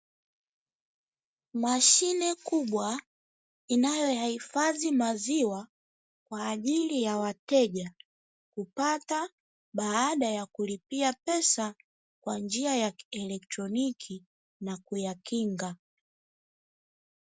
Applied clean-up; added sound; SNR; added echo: none; none; none; none.